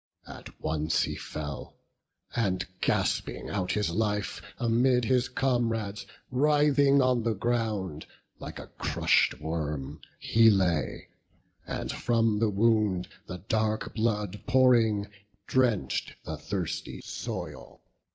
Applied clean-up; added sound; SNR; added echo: none; none; none; none.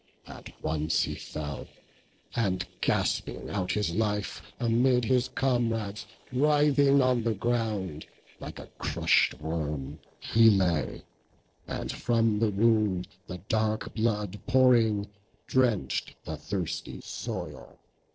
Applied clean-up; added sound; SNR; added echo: neural separator model SepFormer DNS4.